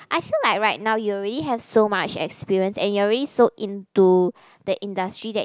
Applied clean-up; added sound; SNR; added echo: none; none; none; none.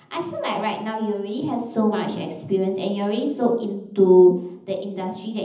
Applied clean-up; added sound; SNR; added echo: none; none; none; reverberation time 0.8 s.